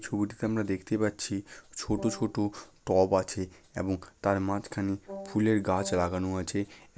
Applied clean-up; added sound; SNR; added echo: none; Wind instrument, woodwind instrument; 14 dB; none.